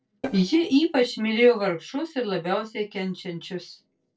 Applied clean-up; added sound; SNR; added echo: neural separator model SepFormer DNS4.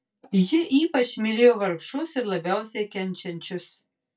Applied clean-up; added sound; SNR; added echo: neural mask model DeepFilterNet 3.